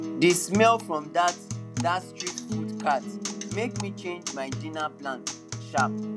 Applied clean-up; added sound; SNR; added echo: none; Acoustic guitar; 6 dB; none.